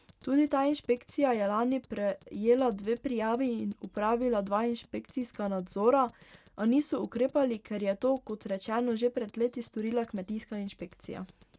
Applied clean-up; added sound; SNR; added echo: none; Tick-tock; 17 dB; none.